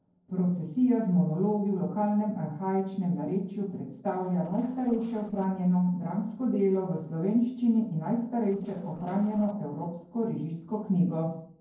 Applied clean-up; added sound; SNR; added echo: neural separator model SepFormer DNS4.